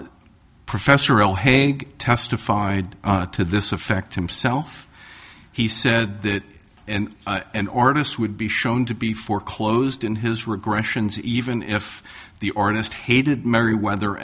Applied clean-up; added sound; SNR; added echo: none; none; none; none.